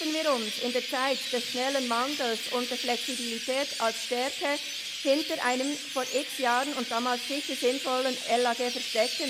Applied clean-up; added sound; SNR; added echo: none; Chirp, tweet; 5 dB; none.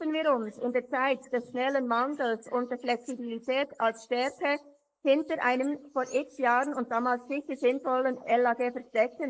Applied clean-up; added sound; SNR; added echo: neural mask model Resemble Enhance denoiser.